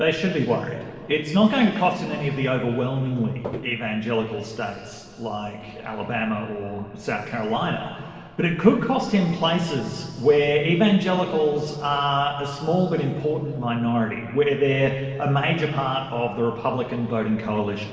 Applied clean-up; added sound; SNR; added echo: none; Walk, footsteps; 9 dB; reverberation time 2.1 s.